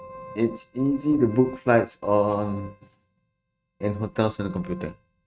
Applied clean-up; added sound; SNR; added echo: neural mask model RNNoise.